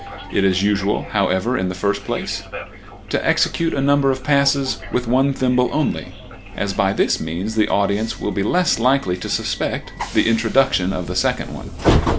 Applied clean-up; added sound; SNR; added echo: none; Train; 8 dB; none.